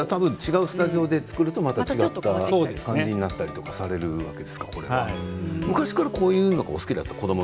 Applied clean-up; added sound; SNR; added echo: none; none; none; none.